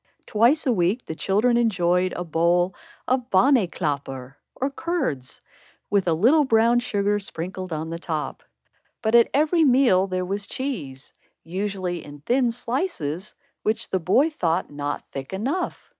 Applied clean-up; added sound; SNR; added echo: none; none; none; none.